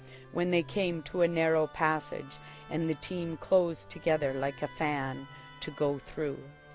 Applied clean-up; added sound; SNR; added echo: none; Musical instrument; 19 dB; none.